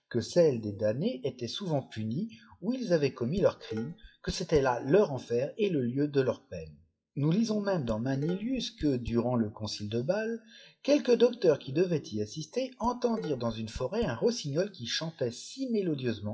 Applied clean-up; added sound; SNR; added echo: classical method WPE with log-MMSE.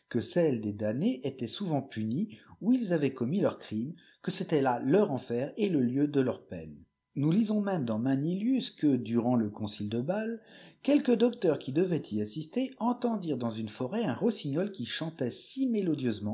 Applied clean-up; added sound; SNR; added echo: none; none; none; none.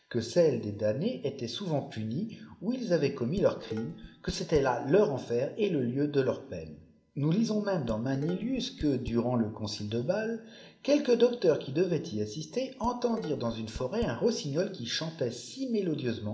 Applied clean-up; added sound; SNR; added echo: none; Dishes, pots, and pans; 15 dB; reverberation time 0.9 s.